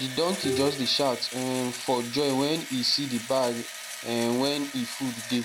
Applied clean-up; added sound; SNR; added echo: none; Bowed string instrument + Engine / Drill; 9 dB; none.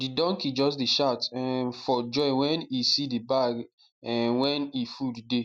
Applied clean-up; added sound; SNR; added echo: none; none; none; none.